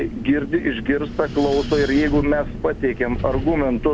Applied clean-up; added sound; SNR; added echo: none; Wind; 8 dB; none.